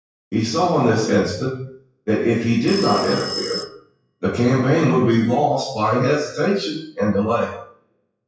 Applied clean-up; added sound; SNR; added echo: classical method WPE with log-MMSE.